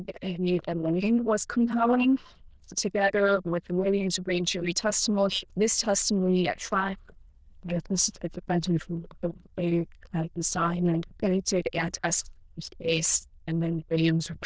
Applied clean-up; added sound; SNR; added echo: neural diffusion model UNIVERSE++.